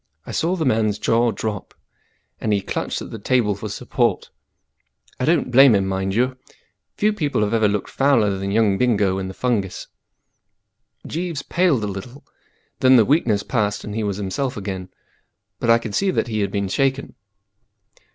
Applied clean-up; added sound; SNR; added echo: none; none; none; none.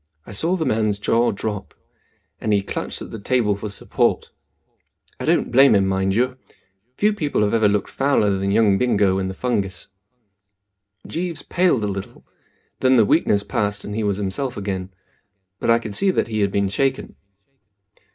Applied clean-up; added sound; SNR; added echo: none; none; none; reverberation time 0.3 s.